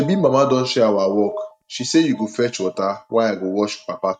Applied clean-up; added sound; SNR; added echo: neural mask model RNNoise.